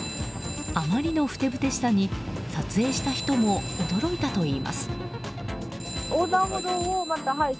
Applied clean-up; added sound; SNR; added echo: none; Telephone; 13 dB; none.